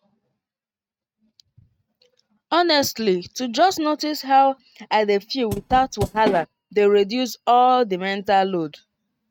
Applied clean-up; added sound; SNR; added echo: neural mask model RNNoise.